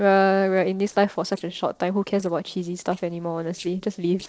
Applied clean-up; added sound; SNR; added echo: neural separator model SepFormer DNS4.